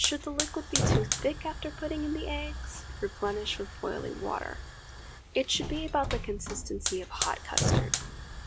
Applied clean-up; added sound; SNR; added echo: none; Hiss / Fire; -1 dB; none.